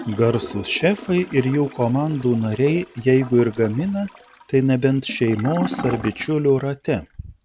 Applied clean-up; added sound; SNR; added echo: none; Toilet flush / Gurgling; 15 dB; none.